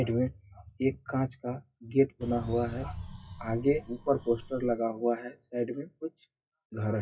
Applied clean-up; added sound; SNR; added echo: classical method WPE with log-MMSE.